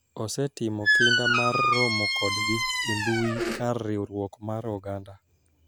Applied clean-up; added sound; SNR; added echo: none; Squeak; -5 dB; none.